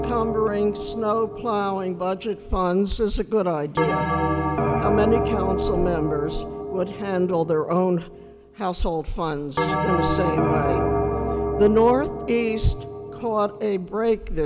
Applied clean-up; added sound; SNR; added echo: none; Bell; 3 dB; none.